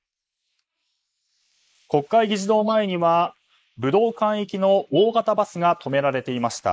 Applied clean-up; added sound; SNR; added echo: neural mask model Resemble Enhance denoiser.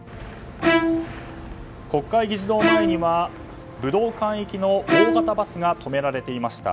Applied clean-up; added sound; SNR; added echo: none; Bowed string instrument; 1 dB; none.